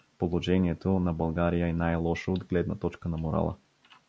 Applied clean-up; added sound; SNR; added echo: none; none; none; none.